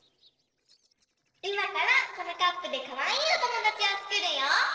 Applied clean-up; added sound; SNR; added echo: neural separator model SepFormer DNS4.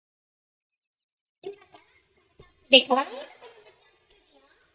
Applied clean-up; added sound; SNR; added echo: neural mask model DeepFilterNet 3.